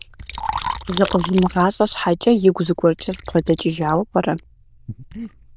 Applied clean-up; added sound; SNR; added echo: neural diffusion model UNIVERSE++.